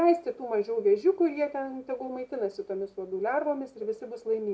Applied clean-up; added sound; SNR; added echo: none; none; none; none.